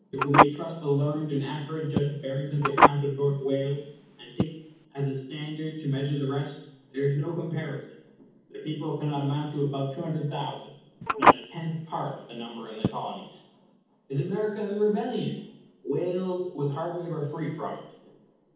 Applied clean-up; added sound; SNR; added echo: none; Telephone; -4 dB; reverberation time 1.2 s.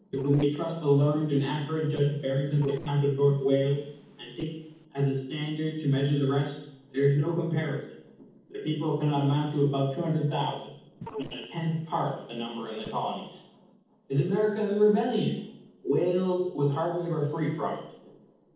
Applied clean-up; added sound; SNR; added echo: neural separator model SepFormer DNS4.